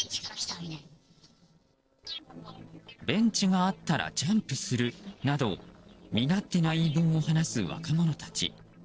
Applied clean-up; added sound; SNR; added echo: neural separator model SepFormer DNS4.